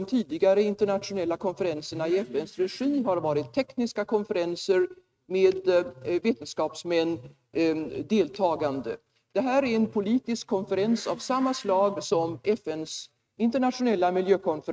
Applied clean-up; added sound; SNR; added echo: neural mask model RNNoise.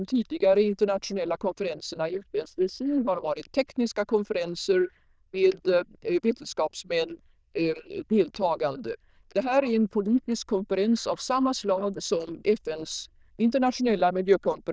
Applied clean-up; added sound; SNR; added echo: neural diffusion model UNIVERSE++.